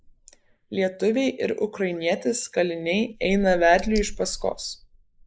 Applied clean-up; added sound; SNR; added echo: neural mask model Resemble Enhance denoiser.